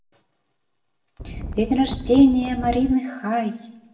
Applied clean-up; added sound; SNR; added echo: none; Wind; 10 dB; reverberation time 0.8 s.